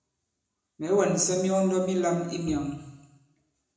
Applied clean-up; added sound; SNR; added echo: none; Bowed string instrument; 19 dB; reverberation time 0.9 s.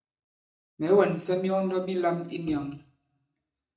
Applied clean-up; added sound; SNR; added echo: neural mask model DeepFilterNet 3.